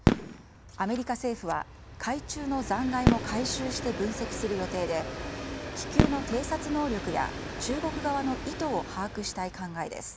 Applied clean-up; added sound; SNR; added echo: none; Fireworks + Train; 1 dB; none.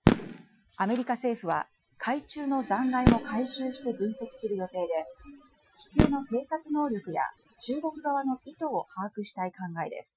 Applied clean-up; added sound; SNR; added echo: classical method Wiener filter.